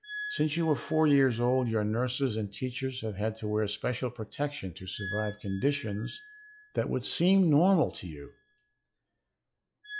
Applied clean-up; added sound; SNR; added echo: classical method log-MMSE.